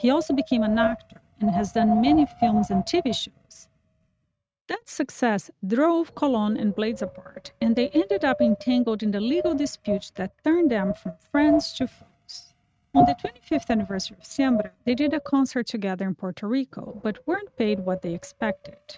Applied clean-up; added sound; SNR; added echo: neural mask model RNNoise.